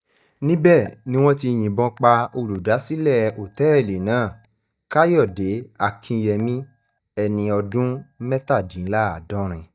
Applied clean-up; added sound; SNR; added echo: neural mask model DeepFilterNet 3.